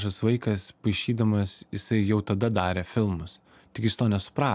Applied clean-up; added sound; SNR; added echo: none; none; none; none.